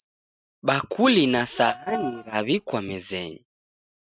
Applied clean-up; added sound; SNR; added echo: neural mask model RNNoise.